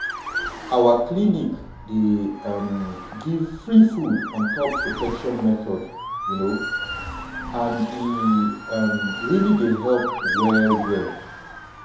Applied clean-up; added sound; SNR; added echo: none; Motor vehicle (road) / Siren; 8 dB; reverberation time 2.6 s.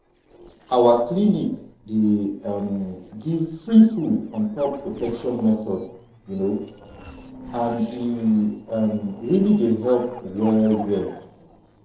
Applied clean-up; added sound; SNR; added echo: neural separator model SepFormer DNS4.